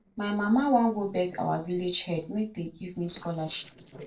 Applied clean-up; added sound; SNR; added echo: neural separator model SepFormer DNS4.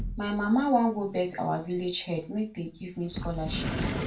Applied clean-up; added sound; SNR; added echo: none; Sliding door; 10 dB; reverberation time 0.3 s.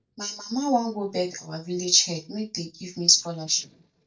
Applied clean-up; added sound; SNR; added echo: neural mask model DeepFilterNet 3.